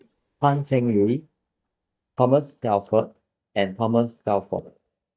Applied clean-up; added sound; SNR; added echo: neural mask model DeepFilterNet 3.